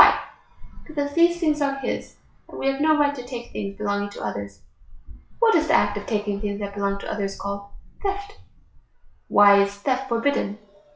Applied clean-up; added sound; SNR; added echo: classical method log-MMSE.